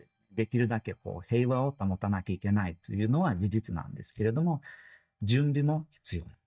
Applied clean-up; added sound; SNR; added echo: neural mask model DeepFilterNet 3.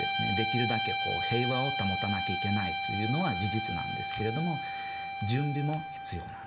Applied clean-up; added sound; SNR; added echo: none; Guitar; -1 dB; reverberation time 0.4 s.